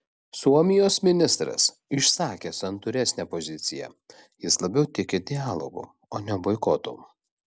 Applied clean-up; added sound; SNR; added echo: none; none; none; none.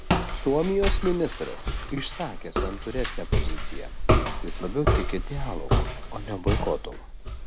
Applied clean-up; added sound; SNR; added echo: none; Walk, footsteps; -3 dB; none.